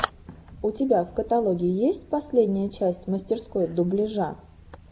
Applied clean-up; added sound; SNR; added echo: none; none; none; none.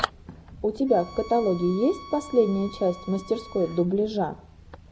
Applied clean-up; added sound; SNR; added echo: none; Bowed string instrument; 19 dB; none.